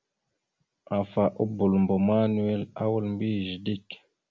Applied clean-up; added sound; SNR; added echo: none; none; none; none.